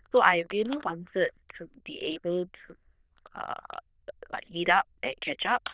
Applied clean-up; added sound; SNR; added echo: neural diffusion model UNIVERSE++.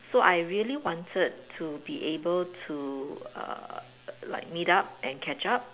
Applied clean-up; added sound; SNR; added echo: none; none; none; none.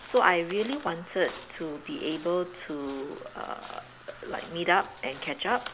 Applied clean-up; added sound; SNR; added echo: none; Crow; 17 dB; none.